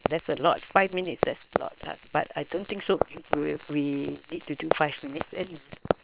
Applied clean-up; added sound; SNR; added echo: neural separator model SepFormer WHAM!.